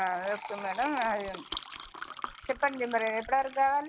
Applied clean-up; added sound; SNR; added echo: none; Fill (with liquid); 11 dB; none.